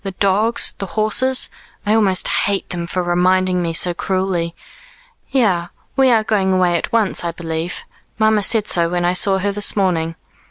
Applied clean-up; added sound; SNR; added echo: none; none; none; none.